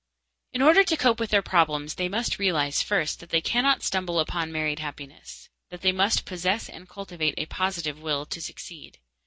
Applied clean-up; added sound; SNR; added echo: none; none; none; none.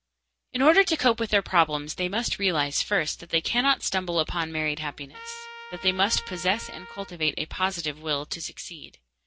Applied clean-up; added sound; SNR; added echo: none; Trumpet; 17 dB; none.